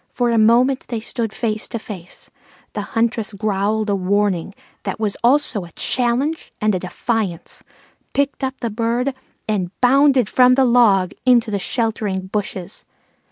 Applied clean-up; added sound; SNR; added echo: none; none; none; none.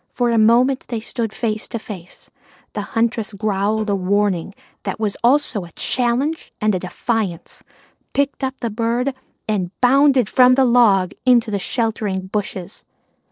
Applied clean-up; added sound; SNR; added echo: neural separator model SepFormer DNS4.